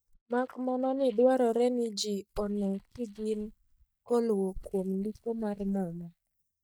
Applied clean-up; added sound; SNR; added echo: neural mask model DeepFilterNet 3.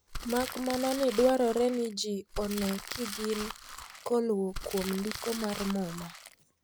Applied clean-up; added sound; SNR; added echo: none; Crumpling, crinkling; 10 dB; none.